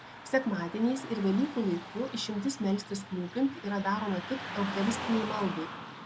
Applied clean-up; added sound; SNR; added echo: none; Car passing by / Traffic noise, roadway noise; 10 dB; none.